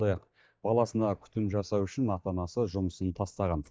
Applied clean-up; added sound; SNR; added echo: neural mask model DeepFilterNet 3.